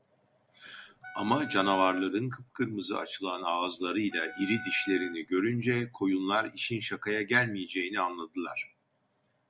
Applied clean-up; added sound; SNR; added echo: none; Wind instrument, woodwind instrument; 13 dB; none.